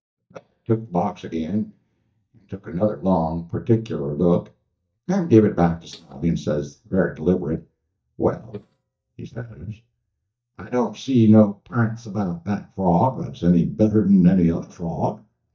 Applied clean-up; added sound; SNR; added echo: neural mask model DeepFilterNet 3.